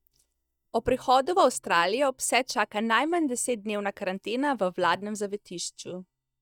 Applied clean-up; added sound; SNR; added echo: neural mask model DeepFilterNet 3.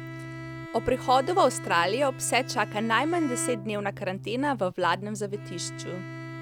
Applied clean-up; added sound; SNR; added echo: none; Bowed string instrument + Organ; 11 dB; none.